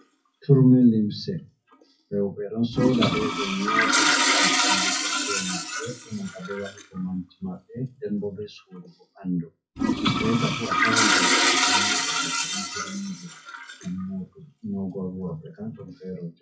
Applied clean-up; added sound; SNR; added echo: classical method WPE with log-MMSE.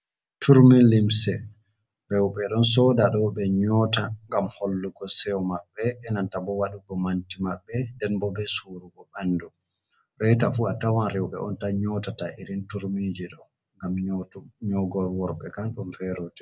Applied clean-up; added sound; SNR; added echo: none; none; none; none.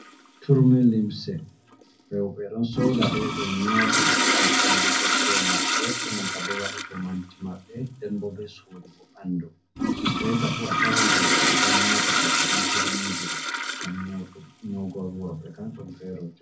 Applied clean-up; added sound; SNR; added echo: none; Toilet flush; -3 dB; reverberation time 0.3 s.